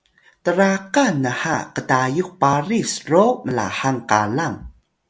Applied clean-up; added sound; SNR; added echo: none; none; none; none.